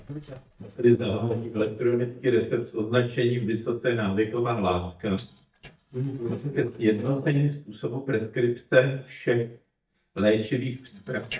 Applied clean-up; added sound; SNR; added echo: neural mask model DeepFilterNet 3.